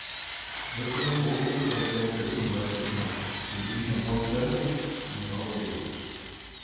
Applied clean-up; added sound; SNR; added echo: none; Drill; 3 dB; reverberation time 2.1 s.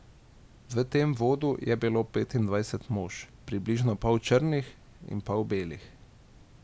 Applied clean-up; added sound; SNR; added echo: none; none; none; none.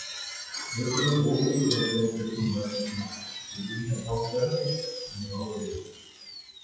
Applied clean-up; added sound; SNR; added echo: classical method WPE with log-MMSE.